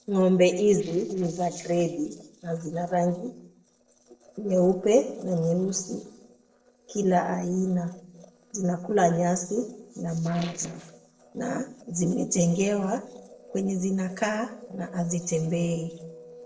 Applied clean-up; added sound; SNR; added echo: neural separator model SepFormer DNS4.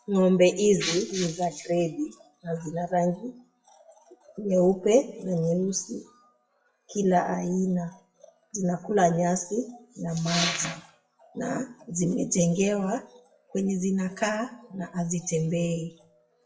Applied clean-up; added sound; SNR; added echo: classical method WPE with log-MMSE.